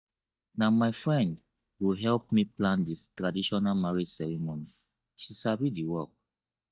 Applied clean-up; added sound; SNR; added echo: neural mask model DeepFilterNet 3.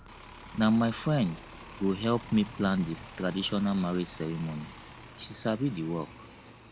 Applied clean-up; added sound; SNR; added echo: none; Bus; 16 dB; none.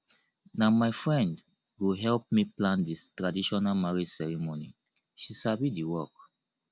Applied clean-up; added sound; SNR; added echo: none; none; none; none.